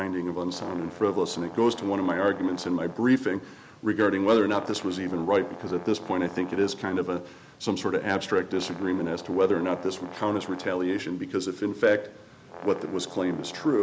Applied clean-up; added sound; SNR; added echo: none; Brass instrument; 18 dB; none.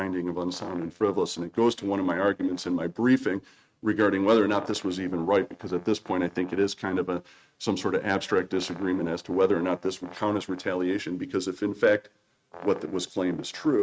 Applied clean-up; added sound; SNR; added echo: neural mask model RNNoise.